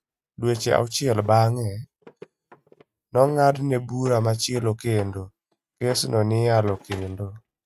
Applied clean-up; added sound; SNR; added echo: neural mask model RNNoise.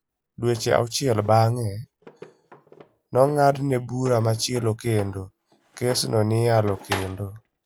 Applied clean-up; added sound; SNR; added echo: none; Drawer open or close; 18 dB; none.